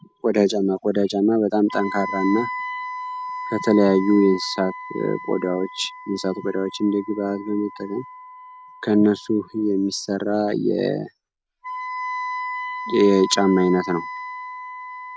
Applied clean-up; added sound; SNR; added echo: none; Wind instrument, woodwind instrument; 11 dB; none.